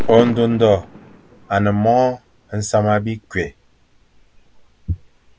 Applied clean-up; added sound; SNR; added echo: none; Fireworks; 12 dB; none.